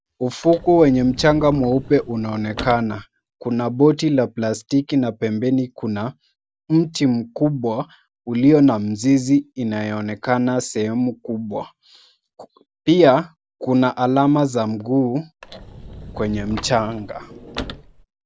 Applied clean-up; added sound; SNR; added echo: none; Sliding door / Slam / Wood; 15 dB; none.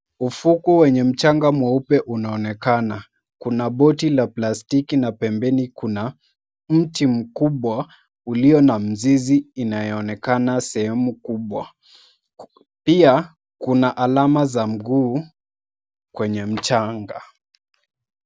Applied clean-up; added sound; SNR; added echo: none; none; none; none.